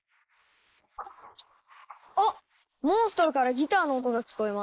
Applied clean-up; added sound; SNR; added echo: neural mask model Resemble Enhance denoiser.